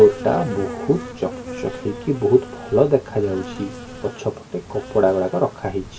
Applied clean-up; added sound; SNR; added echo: none; Insect; 13 dB; reverberation time 0.2 s.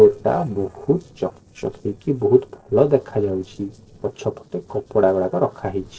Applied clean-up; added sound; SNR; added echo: neural separator model SepFormer DNS4.